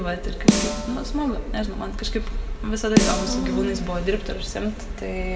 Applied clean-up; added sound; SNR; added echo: none; Snare drum; 0 dB; reverberation time 1.2 s.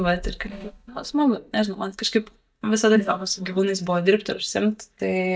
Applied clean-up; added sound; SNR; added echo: neural mask model DeepFilterNet 3.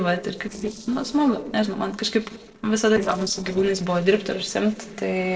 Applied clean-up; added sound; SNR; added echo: neural separator model SepFormer DNS4.